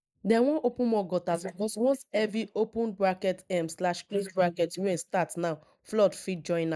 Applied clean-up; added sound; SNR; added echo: neural mask model Resemble Enhance denoiser.